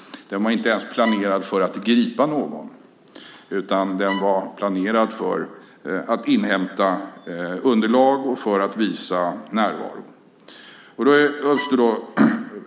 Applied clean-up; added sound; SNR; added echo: none; Bowed string instrument; 14 dB; none.